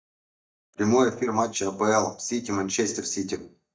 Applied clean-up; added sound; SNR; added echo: neural mask model DeepFilterNet 3.